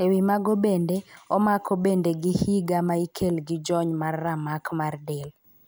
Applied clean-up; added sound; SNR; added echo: none; none; none; none.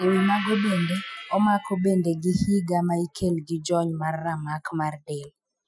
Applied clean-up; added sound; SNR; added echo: classical method Wiener filter.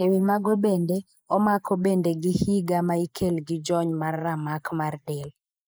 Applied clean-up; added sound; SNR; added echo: neural mask model Resemble Enhance denoiser.